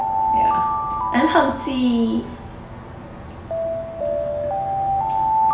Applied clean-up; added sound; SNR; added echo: none; Alarm; -2 dB; reverberation time 0.7 s.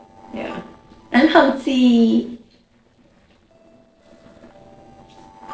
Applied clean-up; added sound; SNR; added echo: neural separator model SepFormer DNS4.